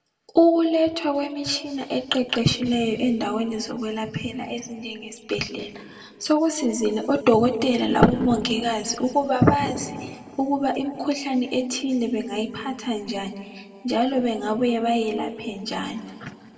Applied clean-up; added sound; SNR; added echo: none; none; none; reverberation time 1.7 s.